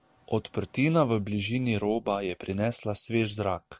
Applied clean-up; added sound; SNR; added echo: none; none; none; none.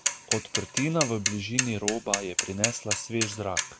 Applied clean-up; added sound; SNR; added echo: none; Mechanisms / Bicycle; 0 dB; none.